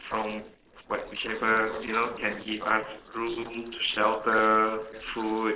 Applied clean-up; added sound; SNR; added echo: neural separator model SepFormer DNS4.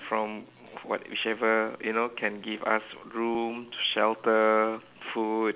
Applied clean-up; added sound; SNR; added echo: none; none; none; none.